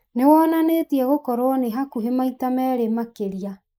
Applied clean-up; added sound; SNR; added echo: neural mask model Resemble Enhance denoiser.